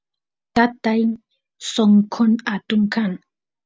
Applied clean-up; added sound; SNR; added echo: none; none; none; none.